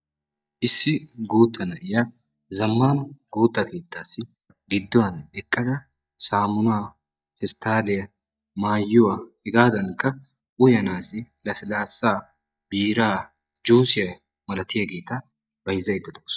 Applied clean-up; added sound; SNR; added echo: neural mask model DeepFilterNet 3.